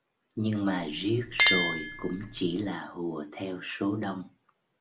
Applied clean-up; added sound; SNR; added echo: none; Chink, clink; 2 dB; none.